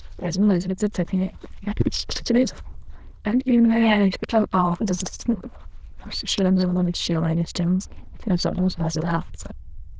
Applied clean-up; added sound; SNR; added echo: neural diffusion model UNIVERSE++.